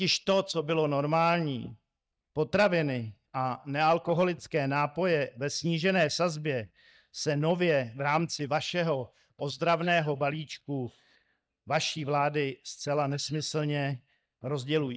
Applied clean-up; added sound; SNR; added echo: neural mask model DeepFilterNet 3.